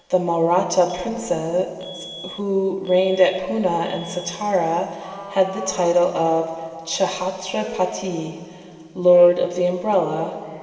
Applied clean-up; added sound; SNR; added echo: none; Alarm; 20 dB; reverberation time 2.5 s.